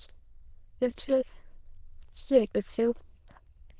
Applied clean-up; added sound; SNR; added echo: neural diffusion model UNIVERSE++.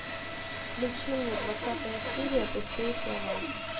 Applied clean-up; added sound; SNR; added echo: none; Sawing; -3 dB; none.